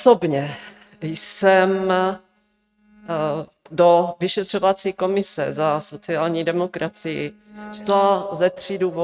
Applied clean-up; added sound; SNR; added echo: neural mask model RNNoise.